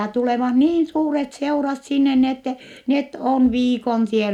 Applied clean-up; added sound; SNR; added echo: none; none; none; none.